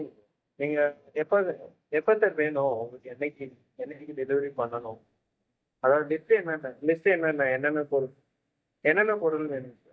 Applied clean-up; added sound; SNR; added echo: neural mask model DeepFilterNet 3.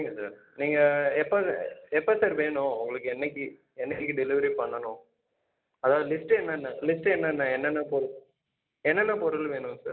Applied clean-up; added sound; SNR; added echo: none; none; none; none.